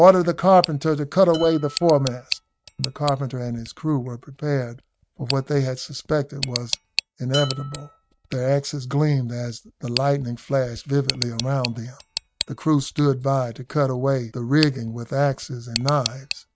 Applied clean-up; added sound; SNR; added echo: neural mask model RNNoise.